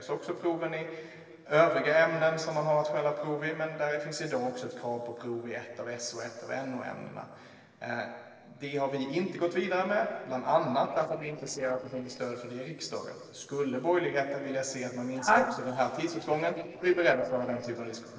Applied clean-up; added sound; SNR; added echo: neural separator model SepFormer DNS4.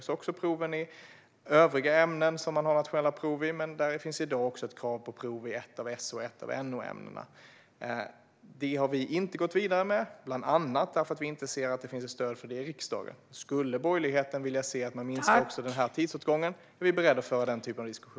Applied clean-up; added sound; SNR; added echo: none; none; none; none.